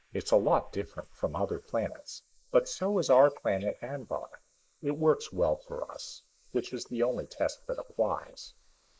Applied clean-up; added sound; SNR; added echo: neural mask model Resemble Enhance denoiser.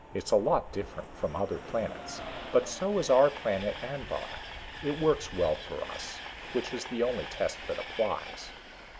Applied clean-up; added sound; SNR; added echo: none; Train; 11 dB; none.